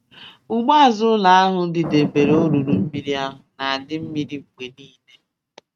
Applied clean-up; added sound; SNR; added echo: neural mask model RNNoise.